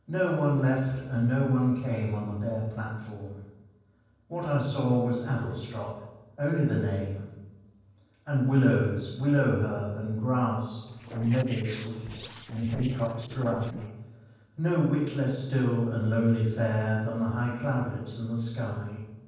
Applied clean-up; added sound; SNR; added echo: neural separator model SepFormer DNS4.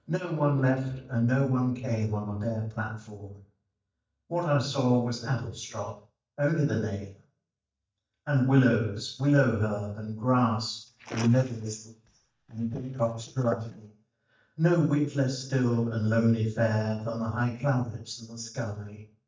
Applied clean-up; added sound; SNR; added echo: neural mask model DeepFilterNet 3.